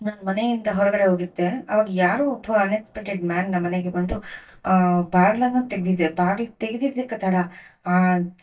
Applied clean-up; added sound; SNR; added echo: neural mask model DeepFilterNet 3.